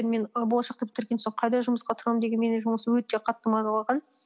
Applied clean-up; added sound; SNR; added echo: none; none; none; none.